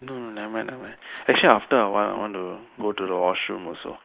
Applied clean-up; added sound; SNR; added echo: neural mask model Resemble Enhance denoiser.